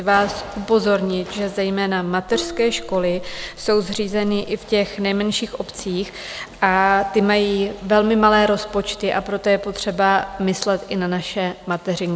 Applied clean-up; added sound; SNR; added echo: none; Gong; 12 dB; none.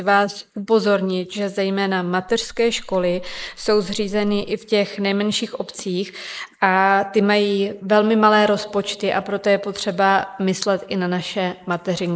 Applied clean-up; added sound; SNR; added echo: neural mask model Resemble Enhance denoiser.